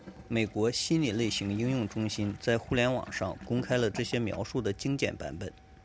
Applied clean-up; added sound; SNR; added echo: none; Toilet flush / Gurgling; 19 dB; none.